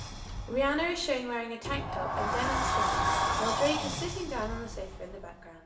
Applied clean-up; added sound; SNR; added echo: none; Sliding door; -1 dB; reverberation time 0.7 s.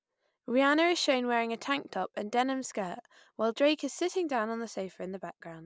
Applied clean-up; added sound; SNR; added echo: none; none; none; none.